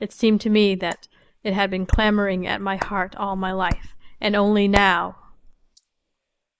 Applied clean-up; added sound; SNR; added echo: neural mask model Resemble Enhance denoiser.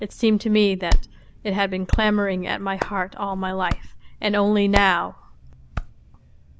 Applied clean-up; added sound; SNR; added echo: none; Hands; 4 dB; none.